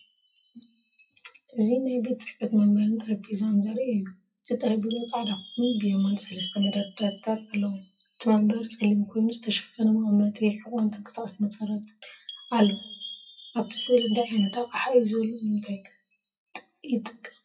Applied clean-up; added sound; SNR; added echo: classical method WPE with log-MMSE.